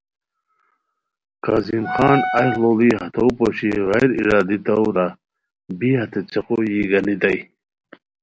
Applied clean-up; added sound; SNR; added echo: none; Wind instrument, woodwind instrument; 5 dB; none.